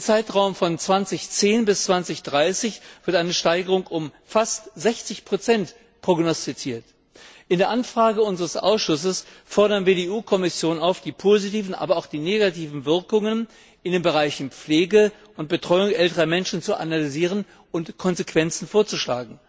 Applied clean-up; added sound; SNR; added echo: none; none; none; none.